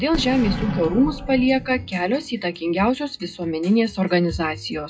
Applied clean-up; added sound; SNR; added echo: classical method WPE with log-MMSE.